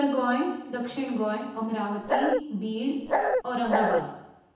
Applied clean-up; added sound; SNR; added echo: none; Bark; -4 dB; reverberation time 0.9 s.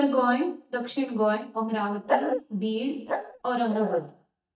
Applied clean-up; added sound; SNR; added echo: neural mask model DeepFilterNet 3.